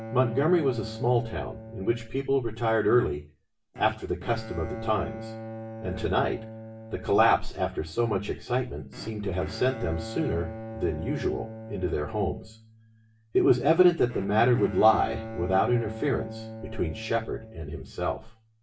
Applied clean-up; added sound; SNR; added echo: none; Bowed string instrument; 13 dB; reverberation time 0.3 s.